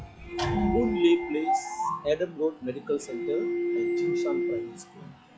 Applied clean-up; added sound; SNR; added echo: classical method log-MMSE.